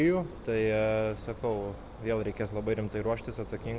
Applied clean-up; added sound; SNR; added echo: none; none; none; none.